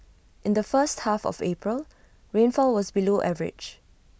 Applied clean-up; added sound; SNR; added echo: none; none; none; none.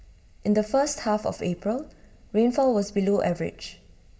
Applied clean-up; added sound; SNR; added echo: none; none; none; reverberation time 0.4 s.